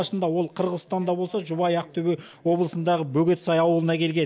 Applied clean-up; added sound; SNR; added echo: none; none; none; none.